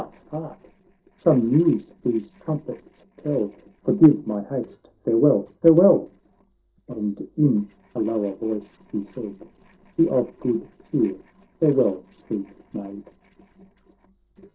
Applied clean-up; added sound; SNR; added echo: neural separator model SepFormer DNS4.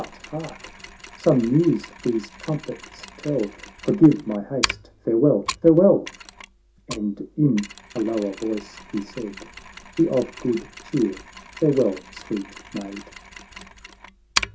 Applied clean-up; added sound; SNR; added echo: none; Mechanisms; 13 dB; none.